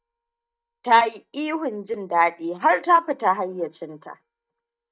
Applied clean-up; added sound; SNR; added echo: neural mask model DeepFilterNet 3.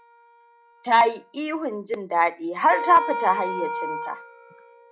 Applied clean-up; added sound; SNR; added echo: classical method log-MMSE.